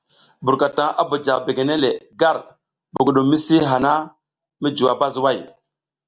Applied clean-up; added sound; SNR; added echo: none; none; none; none.